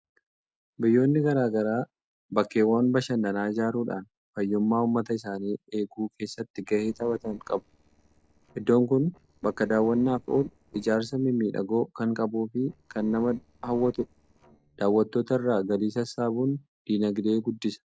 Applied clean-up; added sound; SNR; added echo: neural separator model SepFormer DNS4.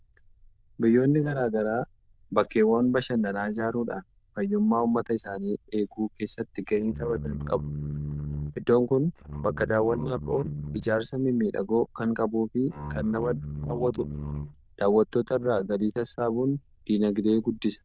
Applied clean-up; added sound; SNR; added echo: neural diffusion model UNIVERSE++.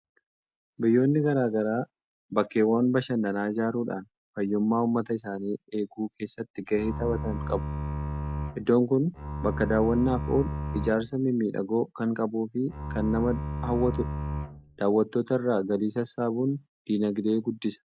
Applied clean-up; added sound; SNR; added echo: none; Bowed string instrument; 5 dB; none.